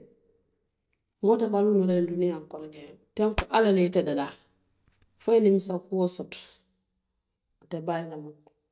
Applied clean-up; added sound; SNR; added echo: neural mask model DeepFilterNet 3.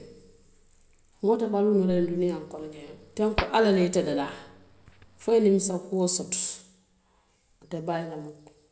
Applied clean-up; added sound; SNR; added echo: none; Hands; 13 dB; none.